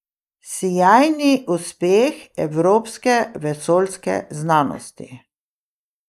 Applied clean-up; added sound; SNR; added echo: neural mask model Resemble Enhance denoiser.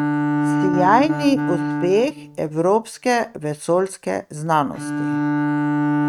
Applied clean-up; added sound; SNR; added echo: neural mask model RNNoise.